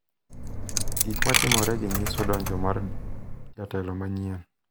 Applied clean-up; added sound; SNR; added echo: none; Coin (dropping); -4 dB; none.